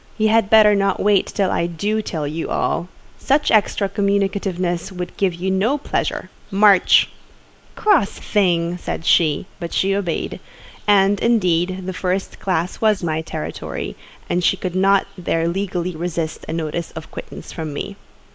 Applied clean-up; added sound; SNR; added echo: neural mask model Resemble Enhance denoiser.